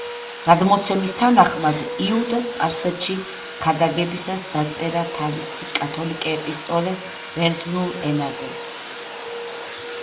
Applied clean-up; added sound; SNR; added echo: none; Domestic sounds, home sounds; 10 dB; reverberation time 0.6 s.